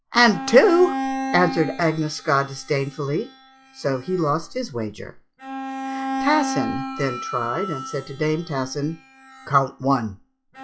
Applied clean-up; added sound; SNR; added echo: classical method log-MMSE.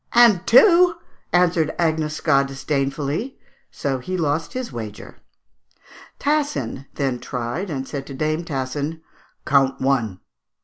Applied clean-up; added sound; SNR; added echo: none; none; none; none.